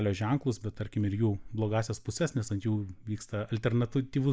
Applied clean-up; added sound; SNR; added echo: none; none; none; none.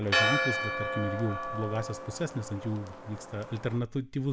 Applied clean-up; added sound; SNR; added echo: none; Church bell; 0 dB; none.